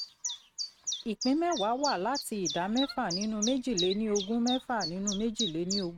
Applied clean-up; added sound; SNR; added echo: neural mask model RNNoise.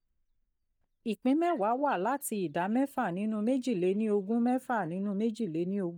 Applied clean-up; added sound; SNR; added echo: neural mask model DeepFilterNet 3.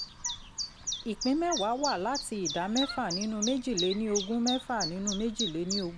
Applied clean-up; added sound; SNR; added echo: none; Chirp, tweet; 5 dB; none.